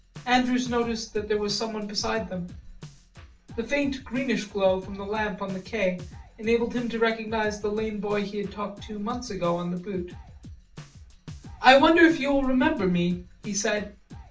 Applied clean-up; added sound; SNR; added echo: none; Drum kit; 19 dB; reverberation time 0.3 s.